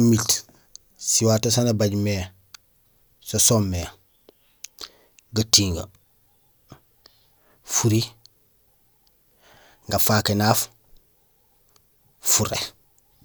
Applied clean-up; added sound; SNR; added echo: none; none; none; none.